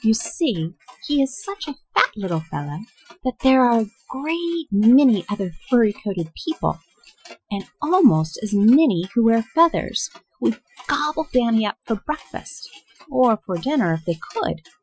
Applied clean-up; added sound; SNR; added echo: classical method Wiener filter.